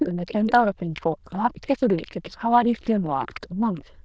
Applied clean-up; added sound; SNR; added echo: neural diffusion model UNIVERSE++.